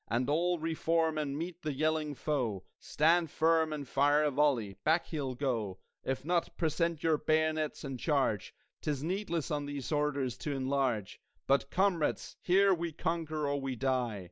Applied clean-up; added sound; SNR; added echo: none; none; none; none.